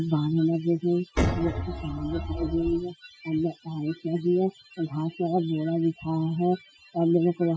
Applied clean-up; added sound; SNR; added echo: classical method Wiener filter.